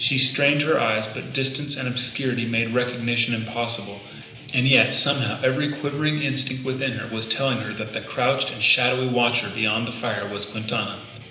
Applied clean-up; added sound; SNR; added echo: none; Guitar; 18 dB; reverberation time 0.9 s.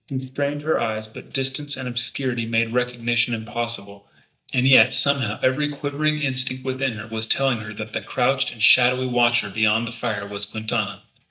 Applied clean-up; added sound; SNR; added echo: neural mask model DeepFilterNet 3.